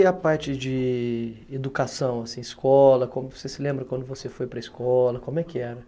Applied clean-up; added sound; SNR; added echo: none; none; none; none.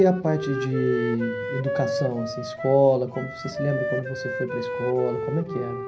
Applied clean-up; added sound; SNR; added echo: none; Wind instrument, woodwind instrument; 5 dB; reverberation time 0.5 s.